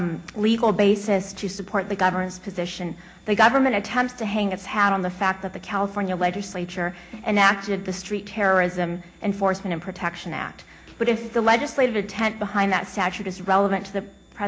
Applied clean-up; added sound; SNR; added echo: none; Snare drum; 20 dB; none.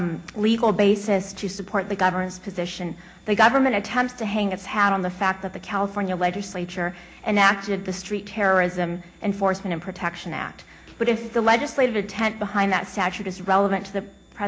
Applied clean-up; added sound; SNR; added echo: none; none; none; none.